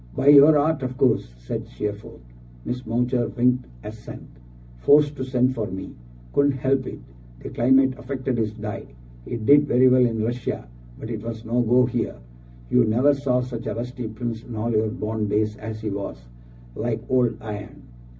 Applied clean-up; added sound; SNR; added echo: none; none; none; reverberation time 0.4 s.